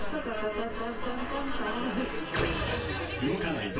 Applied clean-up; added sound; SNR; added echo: none; Bowed string instrument; 17 dB; reverberation time 0.2 s.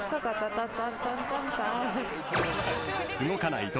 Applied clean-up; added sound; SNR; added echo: none; none; none; none.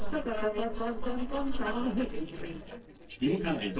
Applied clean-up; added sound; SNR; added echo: neural separator model SepFormer DNS4.